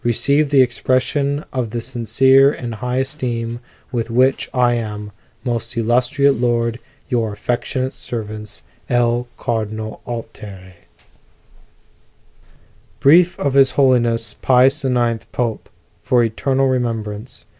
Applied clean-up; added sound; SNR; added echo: none; none; none; none.